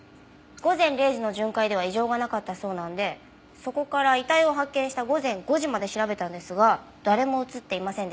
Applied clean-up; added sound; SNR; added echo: none; none; none; none.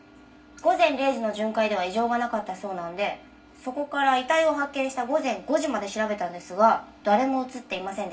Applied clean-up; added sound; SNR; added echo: none; none; none; reverberation time 0.2 s.